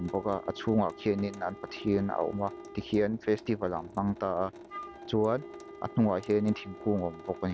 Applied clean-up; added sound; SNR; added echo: none; Wind instrument, woodwind instrument + Drip / Sink (filling or washing) / Water tap, faucet; 15 dB; none.